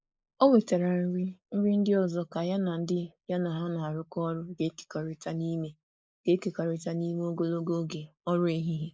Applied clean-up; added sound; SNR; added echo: neural mask model Resemble Enhance denoiser.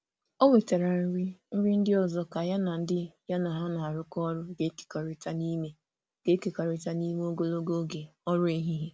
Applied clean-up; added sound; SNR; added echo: none; none; none; none.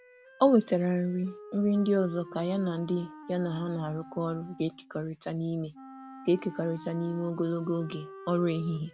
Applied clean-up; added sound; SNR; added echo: none; Wind instrument, woodwind instrument; 17 dB; none.